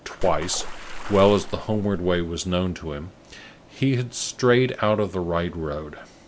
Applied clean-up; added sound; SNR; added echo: none; Water / Splash, splatter; 6 dB; none.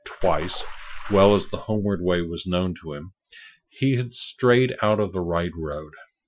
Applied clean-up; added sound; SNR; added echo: classical method Wiener filter.